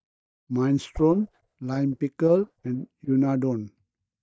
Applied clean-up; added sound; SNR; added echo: neural mask model DeepFilterNet 3.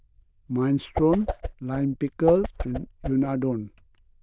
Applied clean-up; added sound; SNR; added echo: neural diffusion model UNIVERSE++.